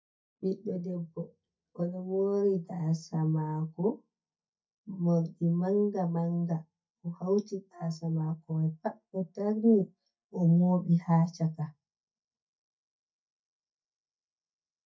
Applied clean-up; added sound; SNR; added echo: neural mask model DeepFilterNet 3.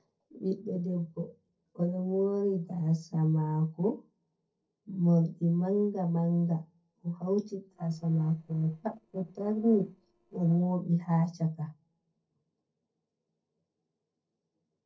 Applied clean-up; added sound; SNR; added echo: neural separator model SepFormer DNS4.